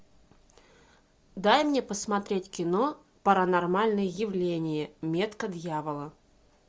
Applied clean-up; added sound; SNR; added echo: none; none; none; none.